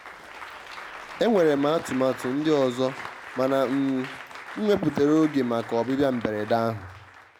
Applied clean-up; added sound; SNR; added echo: none; Applause; 15 dB; none.